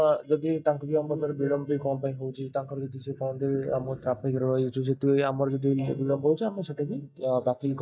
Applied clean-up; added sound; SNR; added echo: neural mask model DeepFilterNet 3.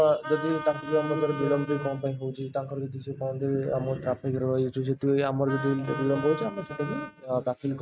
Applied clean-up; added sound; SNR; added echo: neural mask model RNNoise.